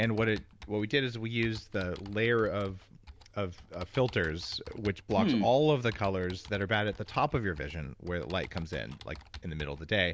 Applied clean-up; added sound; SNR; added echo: none; Computer keyboard; 20 dB; none.